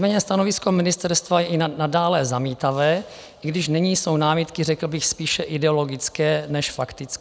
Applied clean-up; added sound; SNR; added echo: none; none; none; none.